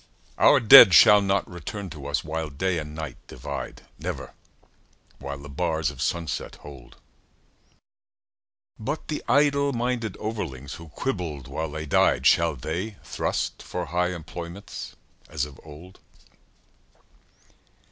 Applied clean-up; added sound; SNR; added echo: none; none; none; none.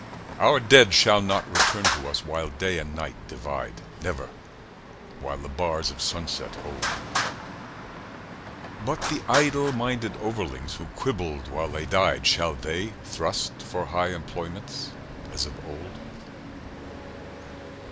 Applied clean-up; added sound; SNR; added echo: none; Traffic noise, roadway noise; 7 dB; none.